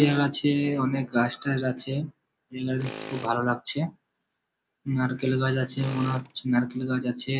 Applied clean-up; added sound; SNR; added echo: none; Tools; 19 dB; none.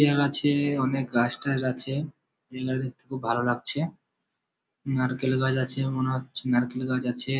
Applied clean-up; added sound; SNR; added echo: none; none; none; none.